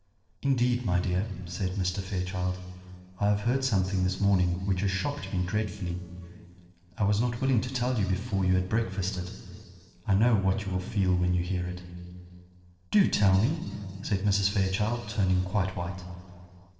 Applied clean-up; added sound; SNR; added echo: neural separator model SepFormer DNS4.